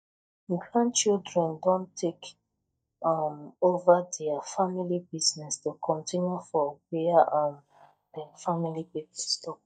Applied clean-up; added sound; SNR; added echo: neural mask model DeepFilterNet 3.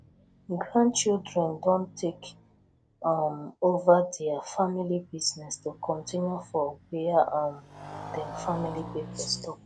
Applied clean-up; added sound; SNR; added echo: none; Motorcycle; 17 dB; none.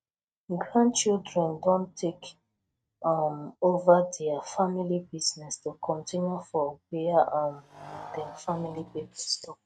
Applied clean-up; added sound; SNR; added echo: neural mask model RNNoise.